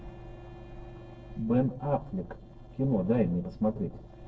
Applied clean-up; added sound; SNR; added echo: neural separator model SepFormer DNS4.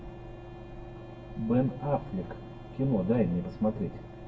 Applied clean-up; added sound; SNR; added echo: none; Wind instrument, woodwind instrument; 20 dB; reverberation time 0.8 s.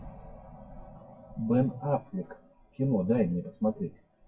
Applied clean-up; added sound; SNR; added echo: classical method WPE with log-MMSE.